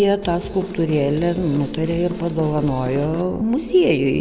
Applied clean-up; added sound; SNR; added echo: none; Drum / Drum kit; 15 dB; none.